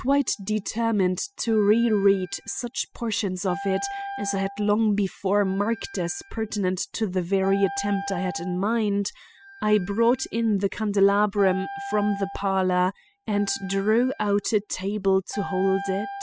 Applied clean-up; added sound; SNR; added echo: classical method spectral subtraction.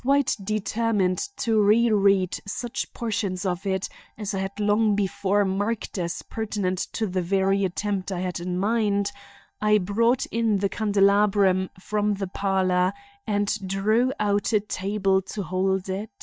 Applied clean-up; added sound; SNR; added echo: neural mask model DeepFilterNet 3.